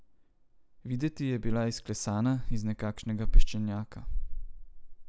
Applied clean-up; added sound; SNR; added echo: none; none; none; none.